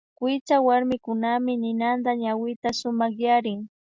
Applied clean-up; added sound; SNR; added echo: none; none; none; none.